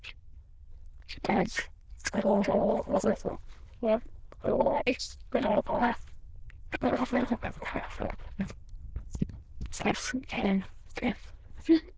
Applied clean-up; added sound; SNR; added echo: neural diffusion model UNIVERSE++.